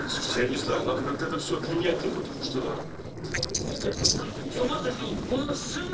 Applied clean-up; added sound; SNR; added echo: neural separator model SepFormer DNS4.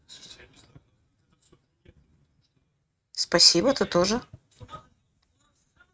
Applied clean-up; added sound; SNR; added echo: neural mask model RNNoise.